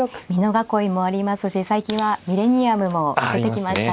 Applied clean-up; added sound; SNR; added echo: none; none; none; none.